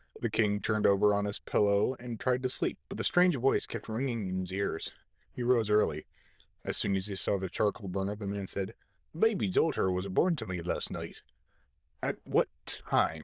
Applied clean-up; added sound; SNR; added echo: neural diffusion model UNIVERSE++.